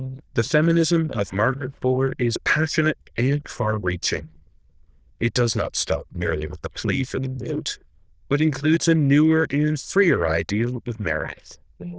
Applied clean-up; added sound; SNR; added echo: neural diffusion model UNIVERSE++.